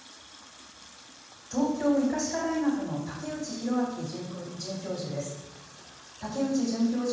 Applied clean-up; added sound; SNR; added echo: none; Water tap, faucet; 19 dB; reverberation time 1.2 s.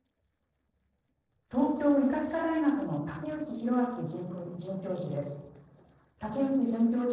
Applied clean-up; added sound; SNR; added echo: neural separator model SepFormer DNS4.